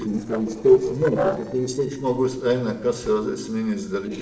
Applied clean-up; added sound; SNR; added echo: neural separator model SepFormer DNS4.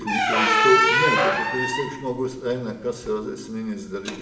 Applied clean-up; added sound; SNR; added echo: none; Squeak; -4 dB; reverberation time 0.6 s.